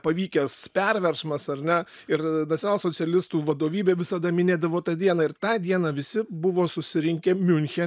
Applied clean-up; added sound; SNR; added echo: none; none; none; none.